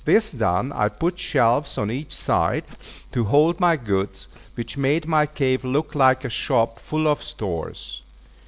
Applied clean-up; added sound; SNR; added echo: none; Insect; 11 dB; none.